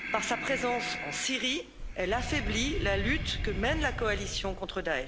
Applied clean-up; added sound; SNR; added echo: none; Breathing; 4 dB; none.